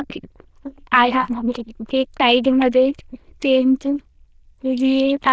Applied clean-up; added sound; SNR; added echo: neural diffusion model UNIVERSE++.